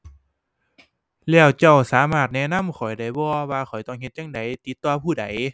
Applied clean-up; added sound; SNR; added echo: none; none; none; none.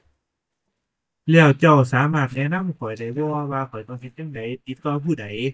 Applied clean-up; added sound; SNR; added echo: neural mask model DeepFilterNet 3.